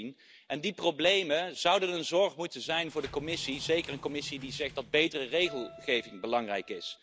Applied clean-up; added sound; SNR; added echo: none; Keyboard (musical) + Sliding door; 18 dB; none.